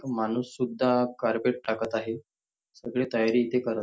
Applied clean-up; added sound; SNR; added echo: none; none; none; none.